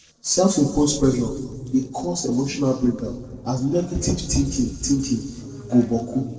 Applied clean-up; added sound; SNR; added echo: neural separator model SepFormer DNS4.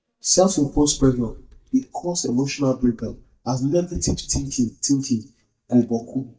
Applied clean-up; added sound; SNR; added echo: neural mask model DeepFilterNet 3.